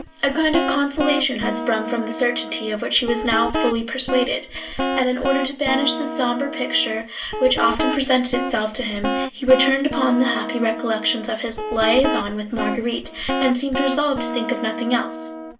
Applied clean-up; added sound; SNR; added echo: none; Guitar; 6 dB; reverberation time 0.2 s.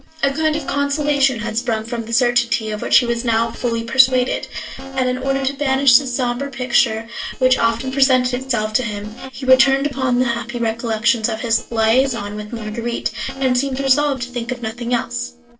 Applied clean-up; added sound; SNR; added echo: neural separator model SepFormer DNS4.